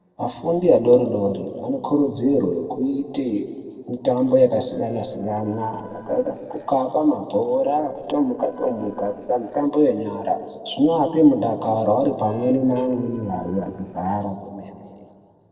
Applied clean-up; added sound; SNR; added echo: neural separator model SepFormer DNS4.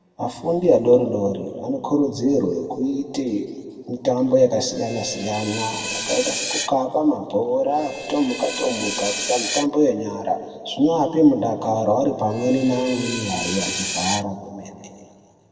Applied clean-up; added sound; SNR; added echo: none; Screech; 8 dB; reverberation time 2.0 s.